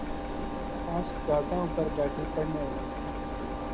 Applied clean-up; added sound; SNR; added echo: none; Engine; 0 dB; none.